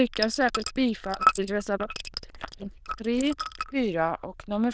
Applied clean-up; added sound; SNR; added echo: neural diffusion model UNIVERSE++.